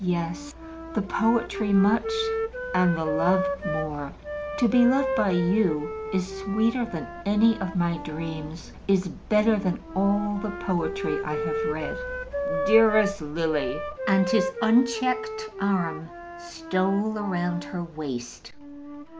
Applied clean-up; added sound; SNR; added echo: none; Wind instrument, woodwind instrument; 7 dB; none.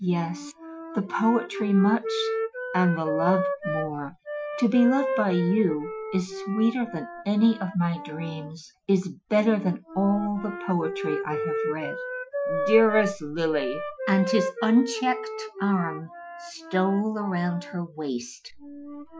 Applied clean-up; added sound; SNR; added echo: classical method Wiener filter.